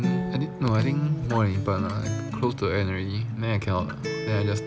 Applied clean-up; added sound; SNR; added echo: none; Acoustic guitar; 5 dB; none.